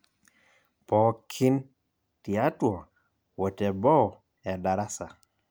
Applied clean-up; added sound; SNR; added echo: none; none; none; none.